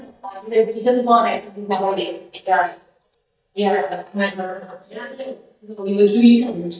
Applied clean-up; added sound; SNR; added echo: neural mask model DeepFilterNet 3.